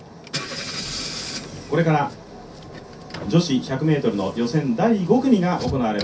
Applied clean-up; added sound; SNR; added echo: none; Engine / Car; 13 dB; reverberation time 0.3 s.